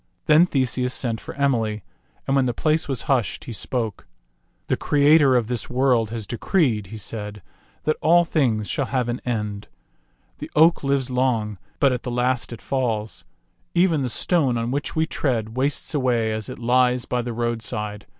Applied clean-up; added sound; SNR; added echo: none; none; none; none.